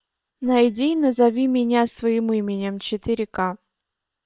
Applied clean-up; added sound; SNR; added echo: neural separator model SepFormer WHAM!.